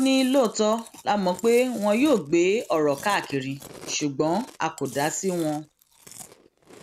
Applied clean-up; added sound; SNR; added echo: none; Chewing, mastication; 20 dB; none.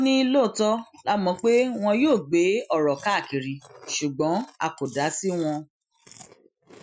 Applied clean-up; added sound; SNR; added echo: classical method Wiener filter.